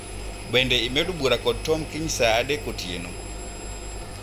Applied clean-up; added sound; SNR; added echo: none; Engine; 8 dB; none.